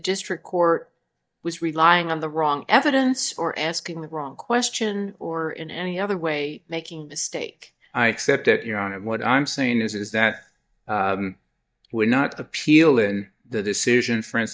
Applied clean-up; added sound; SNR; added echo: neural mask model DeepFilterNet 3.